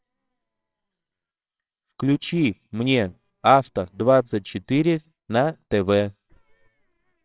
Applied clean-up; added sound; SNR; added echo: neural separator model SepFormer WHAMR!.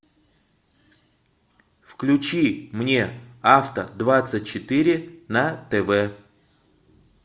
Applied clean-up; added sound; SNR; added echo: none; none; none; none.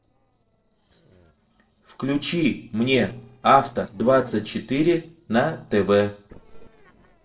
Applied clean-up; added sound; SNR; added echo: neural separator model SepFormer DNS4.